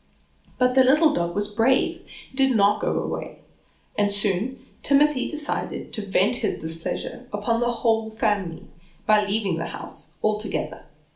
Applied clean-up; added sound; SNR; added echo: none; none; none; reverberation time 0.4 s.